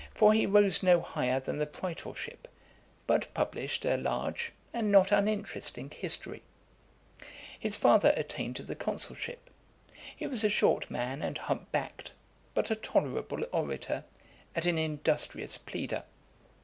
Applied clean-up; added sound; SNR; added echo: none; none; none; none.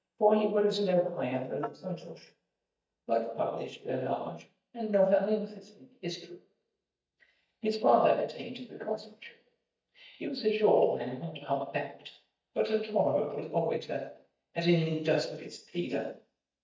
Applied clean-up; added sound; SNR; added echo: neural mask model DeepFilterNet 3.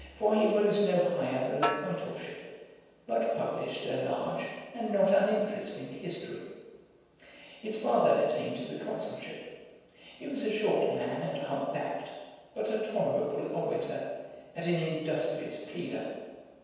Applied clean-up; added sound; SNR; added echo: none; Snare drum; 6 dB; reverberation time 1.2 s.